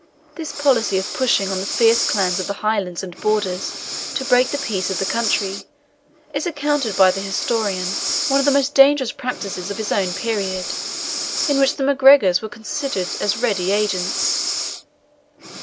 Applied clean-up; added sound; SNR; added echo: none; Breathing; 6 dB; none.